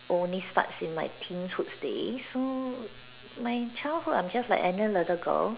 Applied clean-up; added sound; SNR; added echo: none; none; none; none.